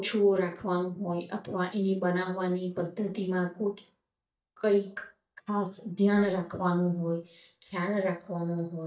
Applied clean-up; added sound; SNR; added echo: neural mask model DeepFilterNet 3.